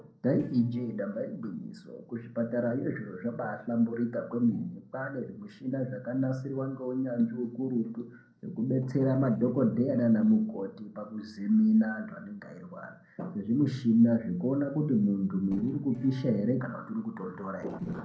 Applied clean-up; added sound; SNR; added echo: neural separator model SepFormer DNS4.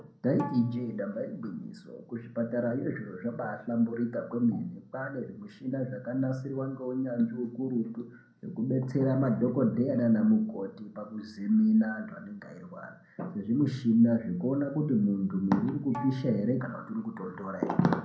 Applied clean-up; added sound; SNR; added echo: none; Bowed string instrument; 17 dB; reverberation time 0.6 s.